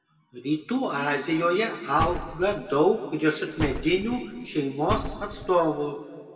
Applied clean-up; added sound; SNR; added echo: none; Slam; 9 dB; reverberation time 1.9 s.